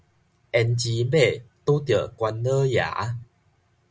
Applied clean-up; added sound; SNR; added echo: none; none; none; none.